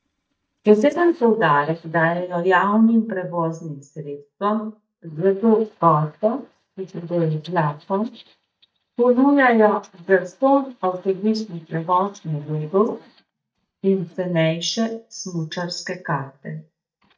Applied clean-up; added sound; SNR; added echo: neural mask model DeepFilterNet 3.